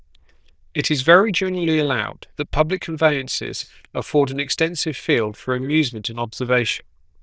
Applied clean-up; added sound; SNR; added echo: neural diffusion model UNIVERSE++.